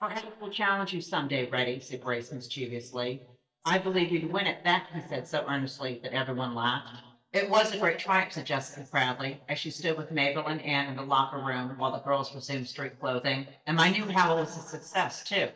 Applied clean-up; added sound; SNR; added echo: neural mask model DeepFilterNet 3.